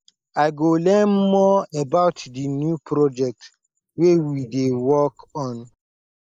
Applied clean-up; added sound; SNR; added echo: neural mask model Resemble Enhance denoiser.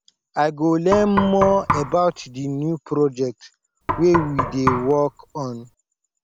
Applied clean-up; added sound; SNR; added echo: none; Knock; 5 dB; none.